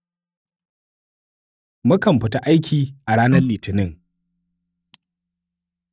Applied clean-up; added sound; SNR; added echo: neural mask model DeepFilterNet 3.